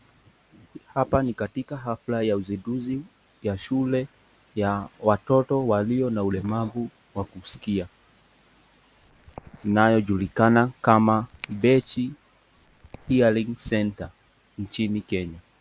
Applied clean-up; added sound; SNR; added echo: neural mask model Resemble Enhance denoiser.